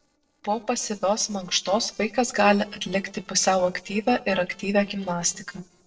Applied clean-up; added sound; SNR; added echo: neural separator model SepFormer DNS4.